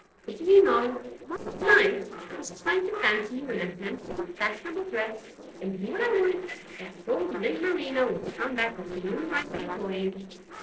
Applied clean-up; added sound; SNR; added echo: neural separator model SepFormer DNS4.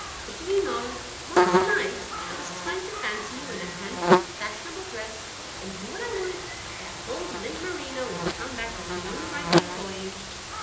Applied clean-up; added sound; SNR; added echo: none; Buzz; -5 dB; reverberation time 0.9 s.